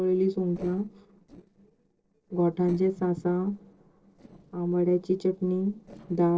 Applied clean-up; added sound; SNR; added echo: neural separator model SepFormer DNS4.